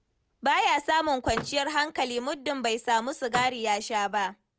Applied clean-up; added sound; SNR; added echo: none; Vehicle; 14 dB; none.